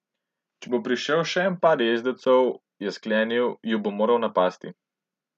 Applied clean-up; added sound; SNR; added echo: none; none; none; none.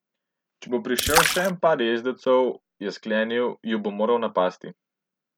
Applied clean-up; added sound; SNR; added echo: none; Splash, splatter; 3 dB; none.